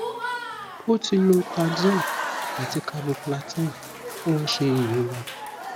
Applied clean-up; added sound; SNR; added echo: none; Applause / Crowd; 7 dB; none.